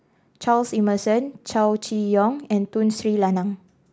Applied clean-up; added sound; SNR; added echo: none; none; none; none.